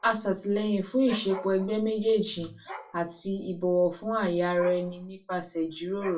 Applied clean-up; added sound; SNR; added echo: none; Dog; 20 dB; reverberation time 0.2 s.